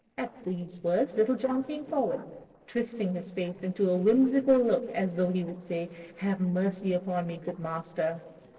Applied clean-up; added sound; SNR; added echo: neural separator model SepFormer DNS4.